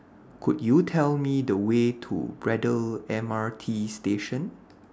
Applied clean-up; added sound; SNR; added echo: none; none; none; none.